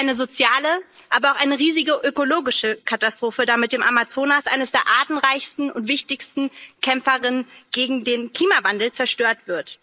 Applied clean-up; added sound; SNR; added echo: neural mask model Resemble Enhance denoiser.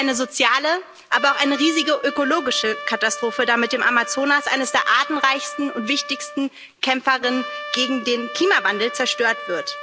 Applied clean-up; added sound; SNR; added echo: none; Trumpet; 12 dB; none.